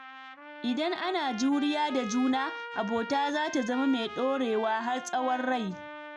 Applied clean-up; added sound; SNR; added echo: none; Trumpet; 12 dB; none.